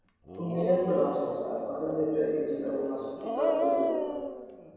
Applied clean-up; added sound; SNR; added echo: none; Dog; 5 dB; reverberation time 2.2 s.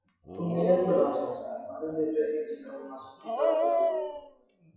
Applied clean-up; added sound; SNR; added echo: classical method WPE with log-MMSE.